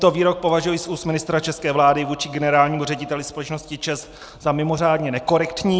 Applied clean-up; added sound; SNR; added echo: none; none; none; none.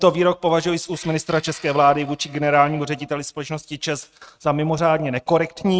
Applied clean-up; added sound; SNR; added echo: neural mask model RNNoise.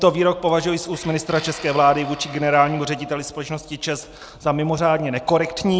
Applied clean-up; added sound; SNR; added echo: none; Tools; 20 dB; none.